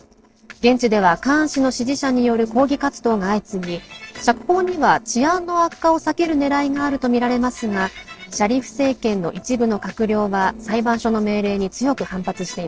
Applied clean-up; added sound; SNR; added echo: neural separator model SepFormer DNS4.